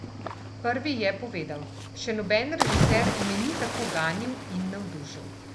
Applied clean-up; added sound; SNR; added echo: none; Cricket / Waves, surf; 0 dB; none.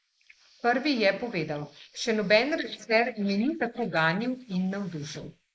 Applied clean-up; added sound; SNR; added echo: neural mask model Resemble Enhance denoiser.